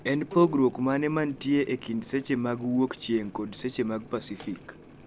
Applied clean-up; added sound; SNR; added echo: none; Boiling + Bowed string instrument; 19 dB; none.